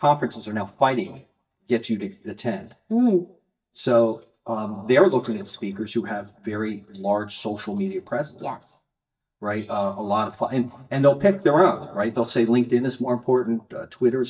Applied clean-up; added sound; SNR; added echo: neural mask model DeepFilterNet 3.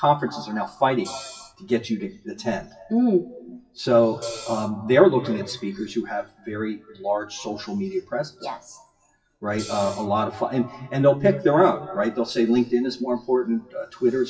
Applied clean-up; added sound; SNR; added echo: classical method WPE with log-MMSE.